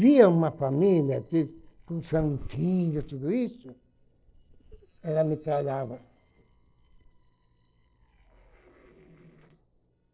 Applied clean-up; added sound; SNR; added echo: neural separator model SepFormer DNS4.